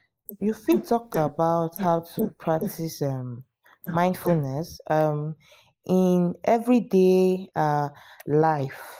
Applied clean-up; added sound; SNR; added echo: neural mask model Resemble Enhance denoiser.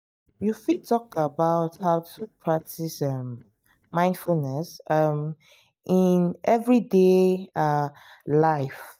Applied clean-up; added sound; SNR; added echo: neural mask model DeepFilterNet 3.